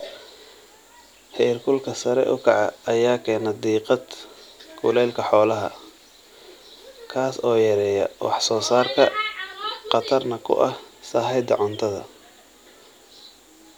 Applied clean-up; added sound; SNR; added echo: none; none; none; none.